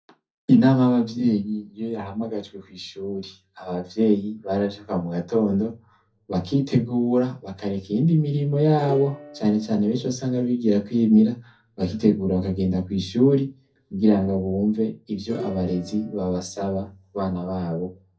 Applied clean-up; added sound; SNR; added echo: none; Plucked string instrument; 17 dB; reverberation time 0.3 s.